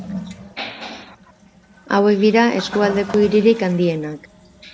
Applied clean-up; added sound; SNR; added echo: none; Toilet flush; 16 dB; none.